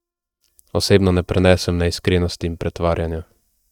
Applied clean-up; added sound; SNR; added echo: neural mask model DeepFilterNet 3.